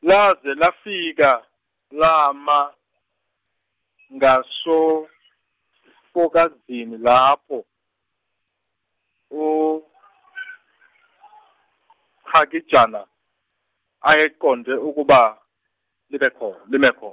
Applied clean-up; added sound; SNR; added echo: none; none; none; none.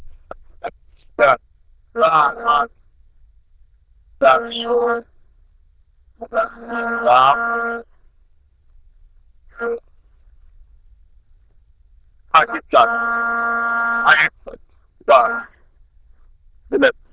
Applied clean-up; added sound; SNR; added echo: neural diffusion model UNIVERSE++.